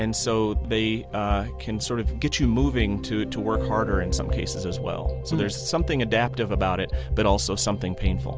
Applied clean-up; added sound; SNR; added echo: none; none; none; none.